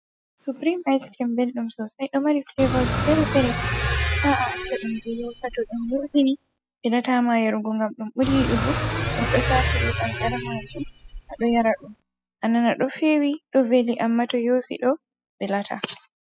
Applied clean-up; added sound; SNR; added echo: classical method spectral subtraction.